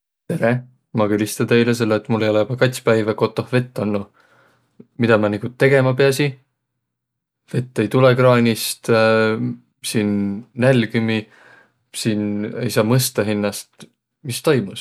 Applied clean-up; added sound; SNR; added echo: none; none; none; none.